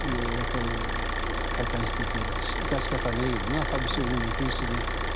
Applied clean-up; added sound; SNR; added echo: none; Idling / Car; -4 dB; none.